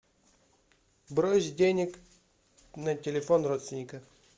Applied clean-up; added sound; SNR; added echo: none; none; none; none.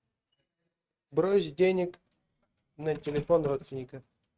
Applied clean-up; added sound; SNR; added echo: neural mask model RNNoise.